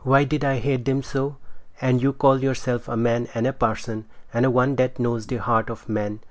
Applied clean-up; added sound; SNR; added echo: none; none; none; none.